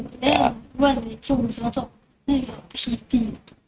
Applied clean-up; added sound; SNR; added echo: neural mask model RNNoise.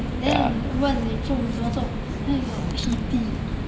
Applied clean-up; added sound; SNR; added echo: none; Zipper (clothing); 17 dB; none.